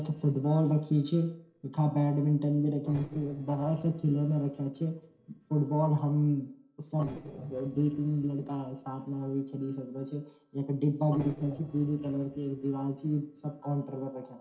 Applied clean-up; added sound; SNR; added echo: neural separator model SepFormer DNS4.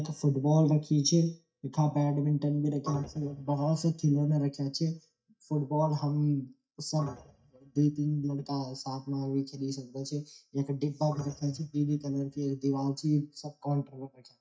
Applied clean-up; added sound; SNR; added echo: neural mask model DeepFilterNet 3.